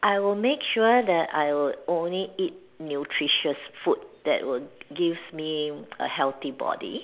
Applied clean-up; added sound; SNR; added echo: none; none; none; none.